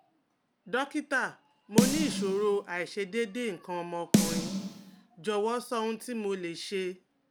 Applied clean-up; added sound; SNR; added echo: none; Snare drum; -1 dB; none.